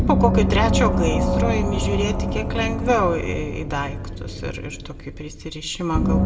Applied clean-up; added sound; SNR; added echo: none; Gong; -2 dB; reverberation time 1.6 s.